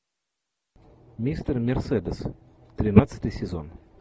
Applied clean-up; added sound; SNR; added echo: none; none; none; none.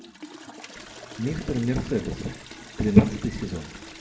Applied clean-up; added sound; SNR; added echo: none; Toilet flush; 16 dB; reverberation time 0.4 s.